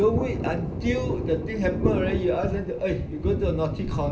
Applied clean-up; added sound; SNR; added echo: none; Thunder; 2 dB; reverberation time 0.3 s.